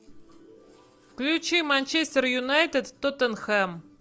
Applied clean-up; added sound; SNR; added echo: none; none; none; none.